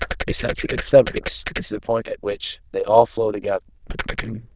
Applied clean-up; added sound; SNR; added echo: neural diffusion model UNIVERSE++.